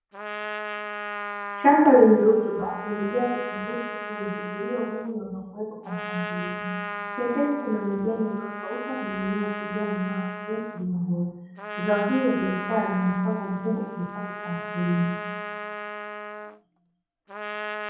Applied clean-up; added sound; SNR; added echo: none; Trumpet; 9 dB; reverberation time 0.9 s.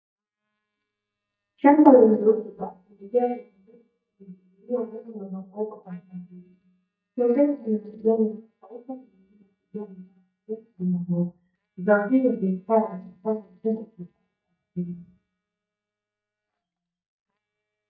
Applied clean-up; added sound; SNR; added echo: neural mask model DeepFilterNet 3.